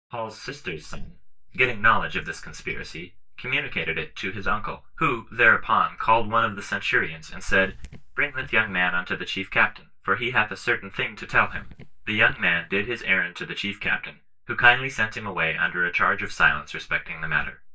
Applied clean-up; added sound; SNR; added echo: neural mask model DeepFilterNet 3.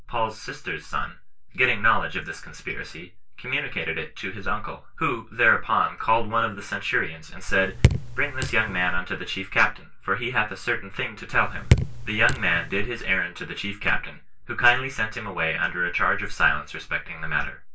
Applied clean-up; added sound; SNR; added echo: none; Raindrop / Drip; -1 dB; reverberation time 0.2 s.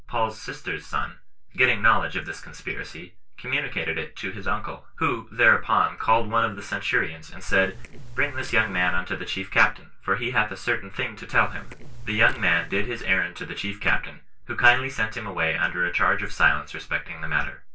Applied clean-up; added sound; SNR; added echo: neural separator model SepFormer DNS4.